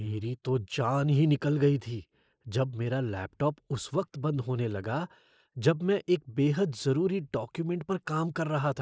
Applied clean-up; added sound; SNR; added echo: neural mask model Resemble Enhance denoiser.